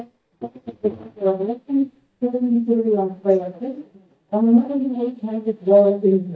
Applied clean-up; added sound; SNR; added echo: neural mask model DeepFilterNet 3.